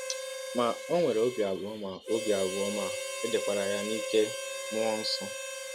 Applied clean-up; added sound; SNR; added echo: none; Harmonica; 6 dB; none.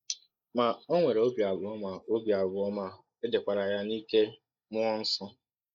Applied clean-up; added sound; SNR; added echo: neural mask model Resemble Enhance denoiser.